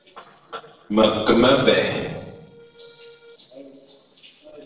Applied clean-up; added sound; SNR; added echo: neural separator model SepFormer DNS4.